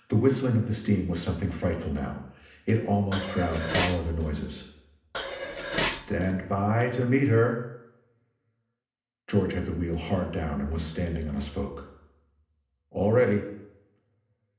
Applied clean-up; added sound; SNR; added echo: none; Dishes, pots, and pans; 5 dB; reverberation time 0.8 s.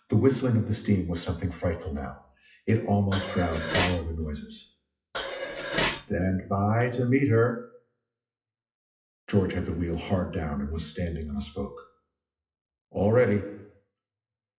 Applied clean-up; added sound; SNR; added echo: classical method WPE with log-MMSE.